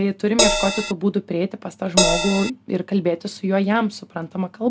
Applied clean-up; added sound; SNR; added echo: none; Crash cymbal; -3 dB; none.